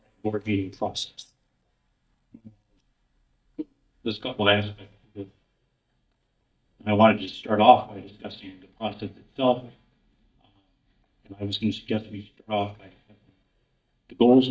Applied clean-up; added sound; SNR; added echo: neural mask model DeepFilterNet 3.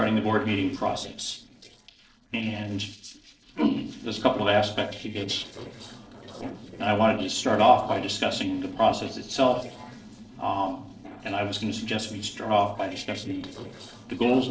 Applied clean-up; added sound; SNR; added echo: neural separator model SepFormer DNS4.